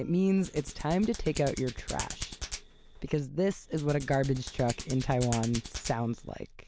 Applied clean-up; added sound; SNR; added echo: none; Hands; 12 dB; none.